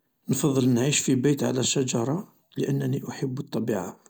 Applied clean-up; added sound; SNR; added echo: none; none; none; none.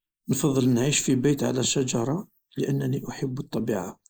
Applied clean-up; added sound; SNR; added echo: neural mask model Resemble Enhance denoiser.